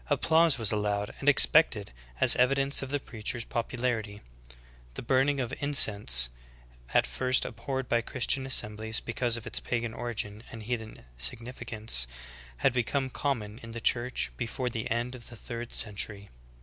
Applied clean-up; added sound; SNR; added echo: none; none; none; none.